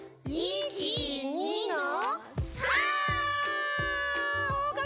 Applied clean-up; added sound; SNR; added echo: none; none; none; none.